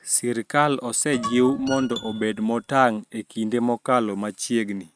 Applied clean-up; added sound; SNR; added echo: neural mask model RNNoise.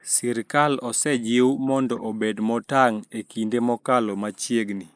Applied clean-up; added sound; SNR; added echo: neural mask model Resemble Enhance denoiser.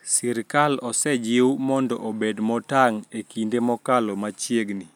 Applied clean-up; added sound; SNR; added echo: none; none; none; none.